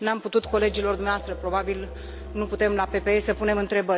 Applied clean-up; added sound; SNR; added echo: none; Musical instrument; 11 dB; none.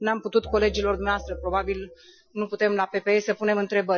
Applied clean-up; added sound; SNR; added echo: classical method Wiener filter.